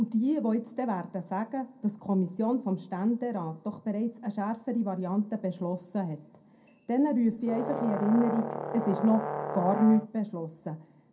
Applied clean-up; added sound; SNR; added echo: none; Brass instrument; 6 dB; reverberation time 0.2 s.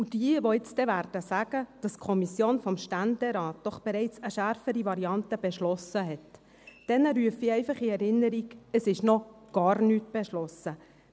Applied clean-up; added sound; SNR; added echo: none; none; none; none.